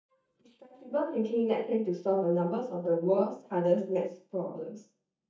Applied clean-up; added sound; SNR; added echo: neural mask model DeepFilterNet 3.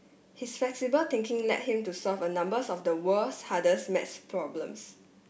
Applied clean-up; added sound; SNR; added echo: none; none; none; none.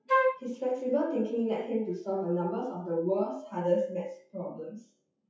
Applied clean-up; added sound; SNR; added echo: classical method WPE with log-MMSE.